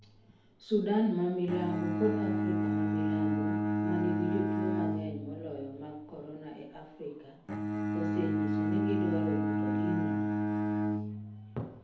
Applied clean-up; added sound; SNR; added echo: none; Bowed string instrument; -4 dB; reverberation time 2.0 s.